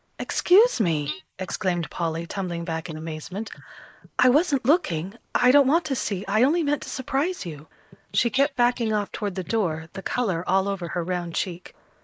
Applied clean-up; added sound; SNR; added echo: neural mask model Resemble Enhance denoiser.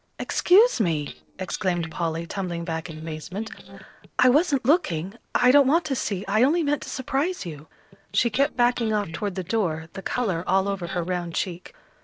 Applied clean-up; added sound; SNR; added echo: neural separator model SepFormer DNS4.